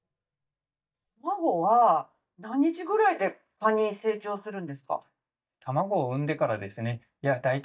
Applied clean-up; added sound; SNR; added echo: neural mask model DeepFilterNet 3.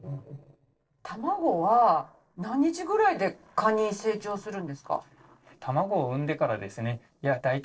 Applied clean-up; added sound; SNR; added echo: neural separator model SepFormer DNS4.